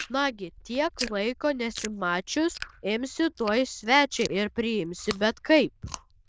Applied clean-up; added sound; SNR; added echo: neural diffusion model UNIVERSE++.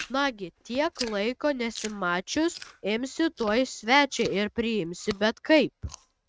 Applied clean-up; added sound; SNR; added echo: neural mask model RNNoise.